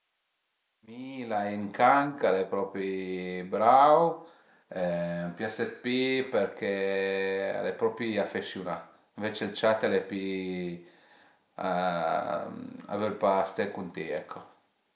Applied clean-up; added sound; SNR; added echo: none; none; none; none.